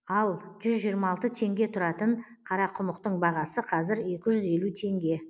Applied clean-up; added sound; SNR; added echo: none; none; none; none.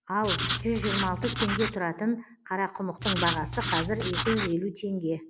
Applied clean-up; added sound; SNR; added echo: none; Writing; 2 dB; none.